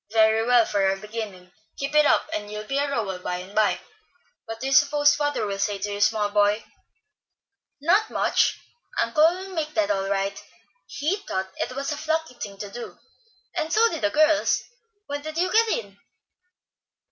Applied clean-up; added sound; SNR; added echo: none; none; none; none.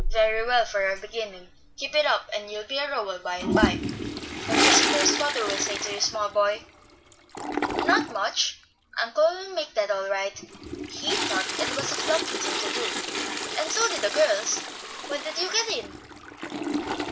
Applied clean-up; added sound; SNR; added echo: none; Toilet flush; 2 dB; none.